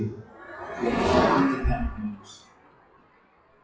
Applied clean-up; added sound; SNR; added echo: classical method WPE with log-MMSE.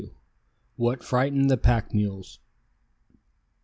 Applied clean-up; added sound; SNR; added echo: none; none; none; none.